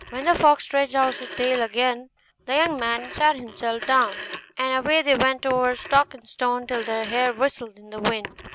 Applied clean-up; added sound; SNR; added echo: none; Telephone; 14 dB; none.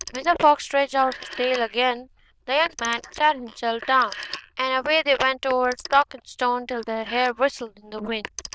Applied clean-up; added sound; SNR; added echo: neural diffusion model UNIVERSE++.